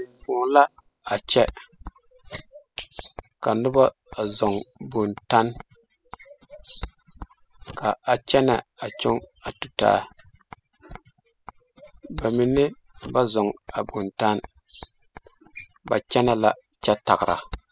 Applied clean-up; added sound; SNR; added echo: classical method spectral subtraction.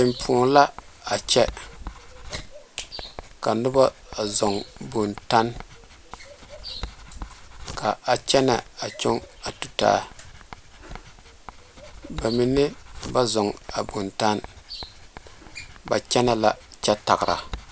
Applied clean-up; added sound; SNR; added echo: none; Writing; 16 dB; none.